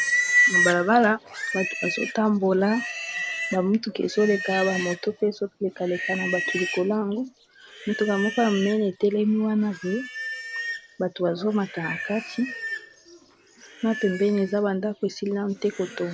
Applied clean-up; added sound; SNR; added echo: none; Livestock, farm animals, working animals; 5 dB; none.